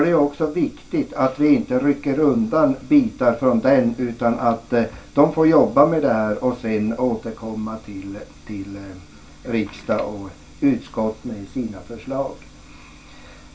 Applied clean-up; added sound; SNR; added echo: none; none; none; reverberation time 0.2 s.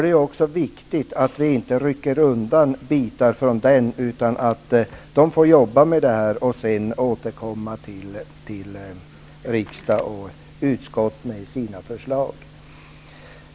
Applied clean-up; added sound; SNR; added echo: none; none; none; none.